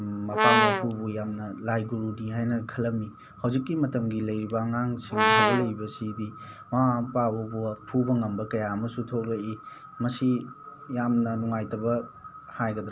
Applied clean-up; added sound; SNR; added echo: none; Brass instrument; -5 dB; none.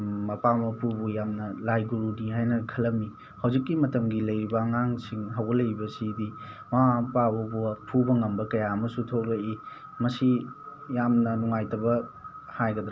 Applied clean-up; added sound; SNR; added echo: none; none; none; none.